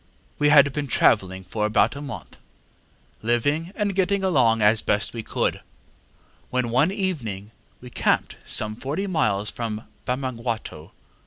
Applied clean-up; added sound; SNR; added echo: none; none; none; none.